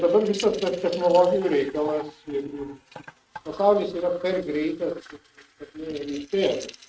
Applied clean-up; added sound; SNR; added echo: neural mask model RNNoise.